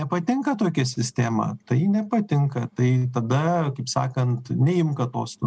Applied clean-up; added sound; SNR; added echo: none; none; none; none.